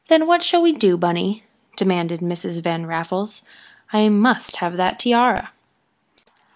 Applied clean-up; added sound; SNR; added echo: none; none; none; none.